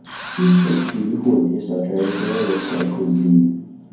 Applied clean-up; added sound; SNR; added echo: none; Engine / Drill; 11 dB; reverberation time 0.9 s.